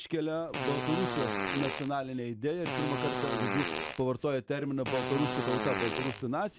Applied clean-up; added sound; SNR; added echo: none; Fart; 2 dB; none.